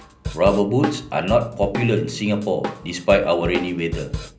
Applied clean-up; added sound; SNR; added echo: none; Drum kit; 10 dB; reverberation time 0.5 s.